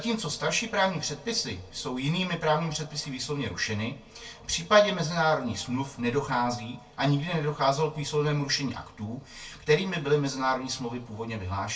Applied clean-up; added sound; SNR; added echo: none; none; none; reverberation time 0.2 s.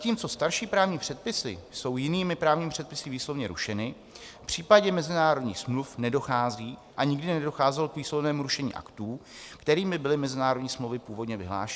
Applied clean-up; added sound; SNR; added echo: none; none; none; none.